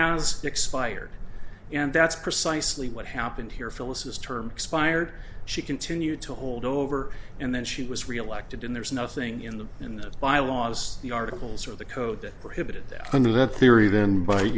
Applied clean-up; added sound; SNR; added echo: none; none; none; none.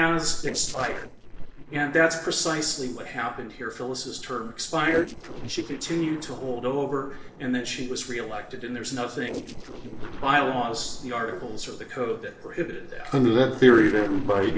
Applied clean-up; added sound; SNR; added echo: neural separator model SepFormer DNS4.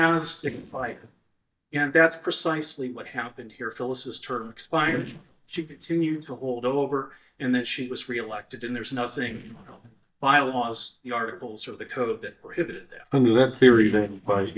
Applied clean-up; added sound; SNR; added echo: neural mask model DeepFilterNet 3.